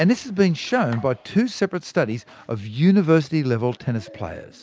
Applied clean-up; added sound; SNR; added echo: none; none; none; none.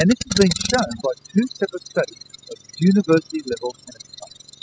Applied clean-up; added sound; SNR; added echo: classical method spectral subtraction.